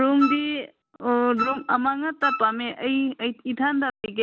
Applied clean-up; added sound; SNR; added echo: none; Wind instrument, woodwind instrument; 7 dB; none.